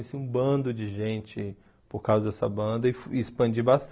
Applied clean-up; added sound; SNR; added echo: none; none; none; none.